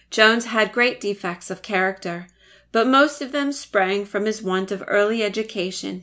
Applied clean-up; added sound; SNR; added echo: none; none; none; none.